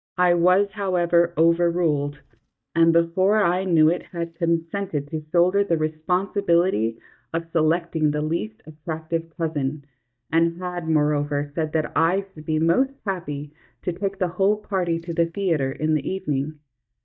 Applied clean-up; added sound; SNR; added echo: neural mask model DeepFilterNet 3.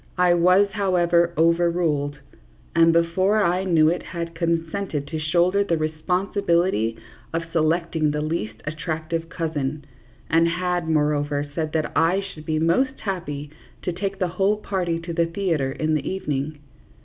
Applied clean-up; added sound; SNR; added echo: none; none; none; none.